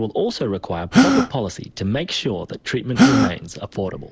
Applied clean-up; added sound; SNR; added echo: none; Gasp; -3 dB; none.